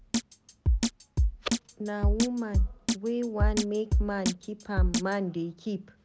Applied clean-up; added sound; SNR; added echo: none; Drum kit; -4 dB; none.